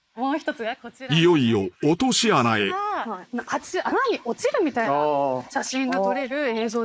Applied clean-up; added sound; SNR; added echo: neural mask model Resemble Enhance denoiser.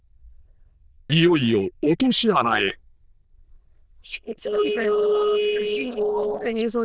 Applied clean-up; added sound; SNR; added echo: neural diffusion model UNIVERSE++.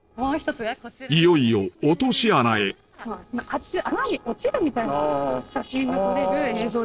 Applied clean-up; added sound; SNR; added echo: neural separator model SepFormer DNS4.